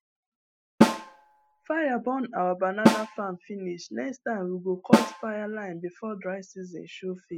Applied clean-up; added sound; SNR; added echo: classical method spectral subtraction.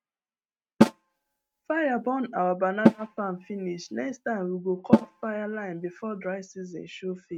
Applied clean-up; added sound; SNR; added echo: neural mask model RNNoise.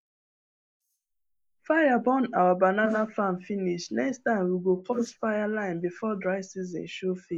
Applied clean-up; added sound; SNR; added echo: neural mask model Resemble Enhance denoiser.